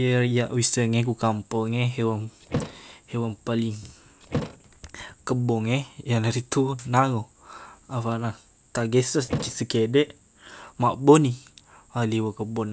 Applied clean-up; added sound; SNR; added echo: none; Thump, thud; 11 dB; none.